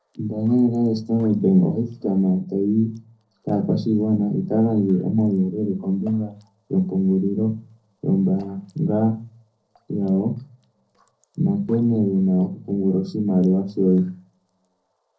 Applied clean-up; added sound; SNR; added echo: neural separator model SepFormer DNS4.